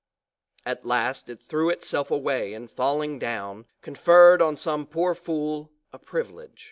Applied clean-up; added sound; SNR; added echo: none; none; none; none.